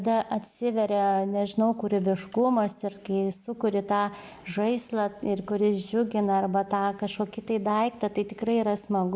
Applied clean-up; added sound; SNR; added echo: none; none; none; none.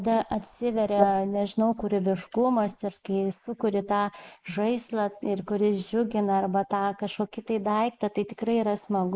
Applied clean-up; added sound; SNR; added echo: neural mask model Resemble Enhance denoiser.